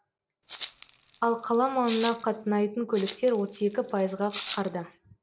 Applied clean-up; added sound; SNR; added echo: none; Rattle (instrument); 15 dB; none.